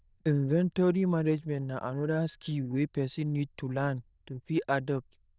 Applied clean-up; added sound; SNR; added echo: neural diffusion model UNIVERSE++.